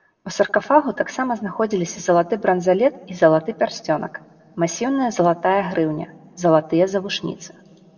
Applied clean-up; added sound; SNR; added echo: none; none; none; reverberation time 0.4 s.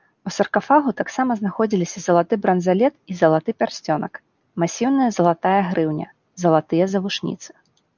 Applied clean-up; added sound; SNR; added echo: none; none; none; none.